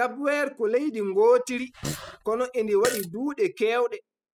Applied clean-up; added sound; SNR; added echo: classical method spectral subtraction.